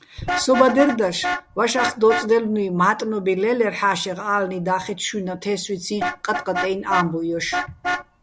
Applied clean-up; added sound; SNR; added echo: none; Vehicle horn, car horn, honking; 8 dB; none.